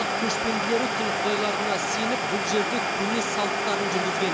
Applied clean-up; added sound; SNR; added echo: none; Domestic sounds, home sounds; -3 dB; none.